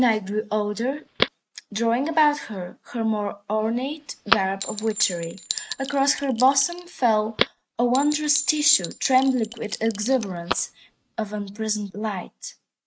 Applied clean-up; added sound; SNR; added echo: neural mask model RNNoise.